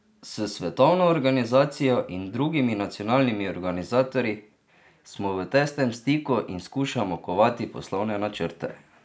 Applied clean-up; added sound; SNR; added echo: none; none; none; none.